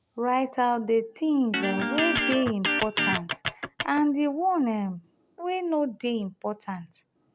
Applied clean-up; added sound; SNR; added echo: none; Electric guitar; 1 dB; none.